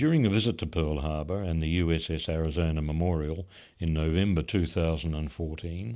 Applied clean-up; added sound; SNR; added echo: none; none; none; none.